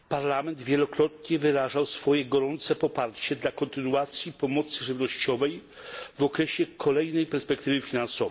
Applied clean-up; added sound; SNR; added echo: none; none; none; none.